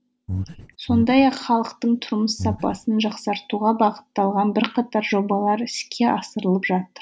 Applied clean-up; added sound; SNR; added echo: none; Breathing; 7 dB; none.